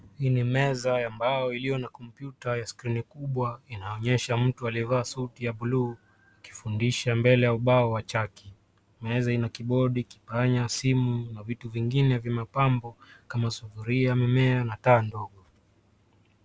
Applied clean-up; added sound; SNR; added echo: none; none; none; none.